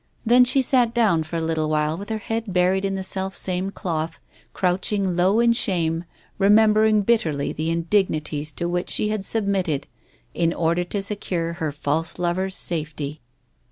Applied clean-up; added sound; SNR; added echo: none; none; none; none.